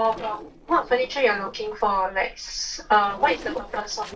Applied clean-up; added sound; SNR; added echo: neural separator model SepFormer DNS4.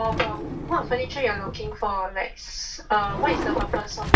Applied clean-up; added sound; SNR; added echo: none; Drawer open or close; 0 dB; reverberation time 0.2 s.